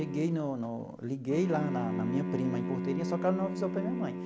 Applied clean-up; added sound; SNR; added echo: none; Bowed string instrument; 2 dB; none.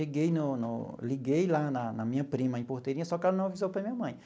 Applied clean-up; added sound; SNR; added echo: none; none; none; none.